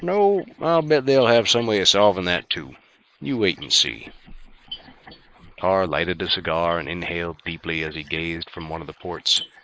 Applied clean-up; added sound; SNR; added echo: neural mask model Resemble Enhance denoiser.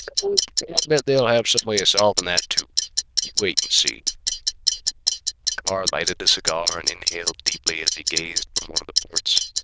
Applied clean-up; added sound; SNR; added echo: neural diffusion model UNIVERSE++.